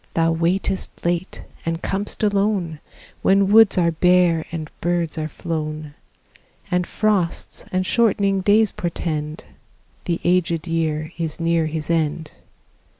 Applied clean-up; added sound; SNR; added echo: none; none; none; none.